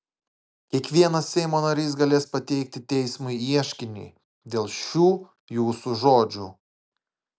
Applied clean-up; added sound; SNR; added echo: none; none; none; none.